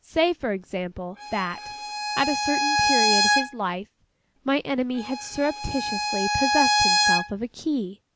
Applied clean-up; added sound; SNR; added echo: none; Bowed string instrument; -3 dB; none.